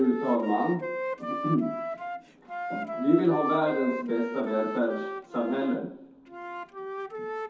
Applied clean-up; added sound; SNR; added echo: none; Wind instrument, woodwind instrument; 6 dB; reverberation time 0.6 s.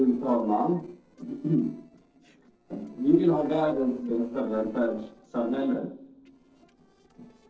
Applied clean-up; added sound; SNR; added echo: neural separator model SepFormer DNS4.